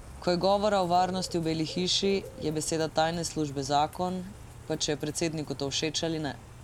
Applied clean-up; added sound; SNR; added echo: none; Bird / Rain; 16 dB; none.